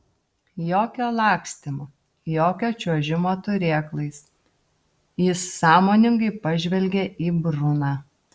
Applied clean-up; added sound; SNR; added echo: none; none; none; none.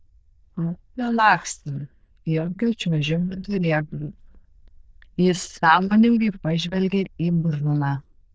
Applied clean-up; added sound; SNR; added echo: neural diffusion model UNIVERSE++.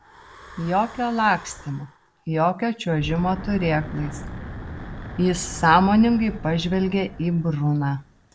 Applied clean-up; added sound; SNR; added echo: none; Wind / Breathing; 14 dB; none.